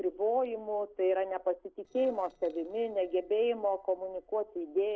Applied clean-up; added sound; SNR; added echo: neural separator model SepFormer DNS4.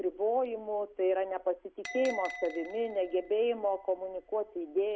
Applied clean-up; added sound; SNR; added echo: none; Bell; 16 dB; none.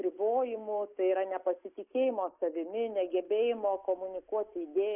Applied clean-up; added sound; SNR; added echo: neural mask model Resemble Enhance denoiser.